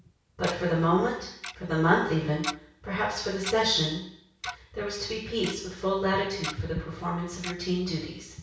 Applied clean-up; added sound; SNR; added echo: none; Tick-tock; 13 dB; reverberation time 0.6 s.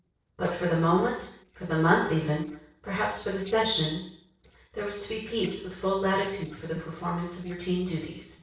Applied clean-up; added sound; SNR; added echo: neural separator model SepFormer DNS4.